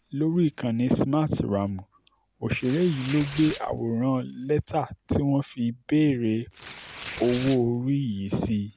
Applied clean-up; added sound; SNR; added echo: none; Tearing; 19 dB; none.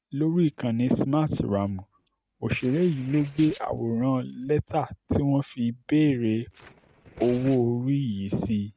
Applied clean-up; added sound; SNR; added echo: neural mask model RNNoise.